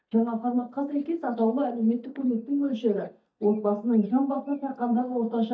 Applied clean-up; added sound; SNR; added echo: neural mask model DeepFilterNet 3.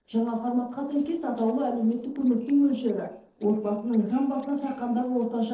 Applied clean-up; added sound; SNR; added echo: neural separator model SepFormer DNS4.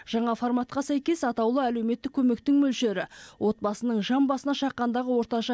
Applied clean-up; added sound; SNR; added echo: none; none; none; none.